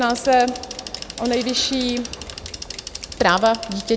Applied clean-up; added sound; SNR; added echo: none; Bicycle; 13 dB; none.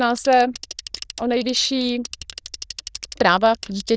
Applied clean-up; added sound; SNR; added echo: neural diffusion model UNIVERSE++.